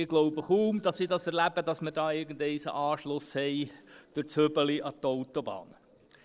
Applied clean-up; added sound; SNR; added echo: neural separator model SepFormer DNS4.